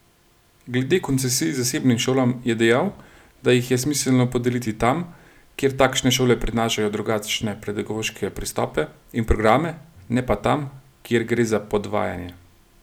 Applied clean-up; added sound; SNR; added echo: none; none; none; none.